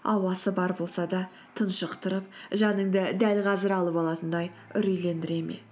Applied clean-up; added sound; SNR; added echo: none; none; none; none.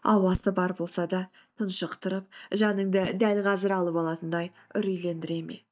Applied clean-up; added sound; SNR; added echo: neural mask model DeepFilterNet 3.